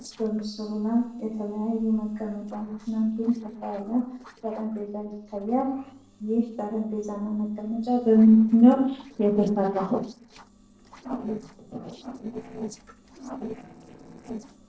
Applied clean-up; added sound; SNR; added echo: neural separator model SepFormer DNS4.